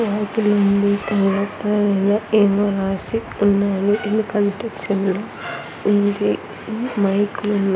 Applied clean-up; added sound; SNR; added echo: none; none; none; none.